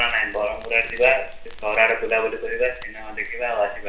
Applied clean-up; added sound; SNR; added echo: none; Crackle; 12 dB; reverberation time 0.5 s.